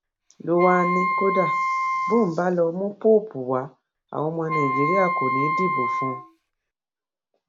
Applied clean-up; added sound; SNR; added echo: none; Wind instrument, woodwind instrument; 1 dB; none.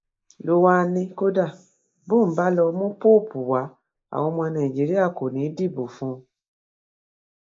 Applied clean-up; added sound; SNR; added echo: neural mask model Resemble Enhance denoiser.